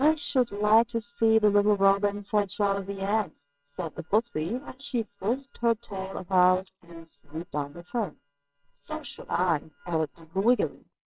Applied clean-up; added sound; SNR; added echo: neural separator model SepFormer WHAMR!.